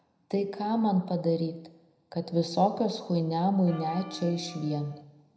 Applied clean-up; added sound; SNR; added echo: none; Bell; 16 dB; reverberation time 0.8 s.